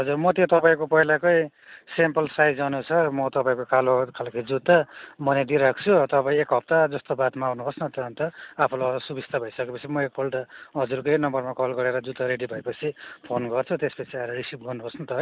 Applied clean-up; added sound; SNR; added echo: none; none; none; none.